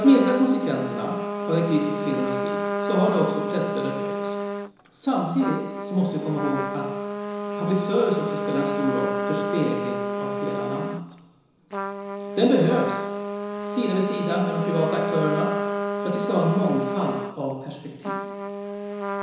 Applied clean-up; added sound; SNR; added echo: none; Trumpet; 3 dB; reverberation time 1.0 s.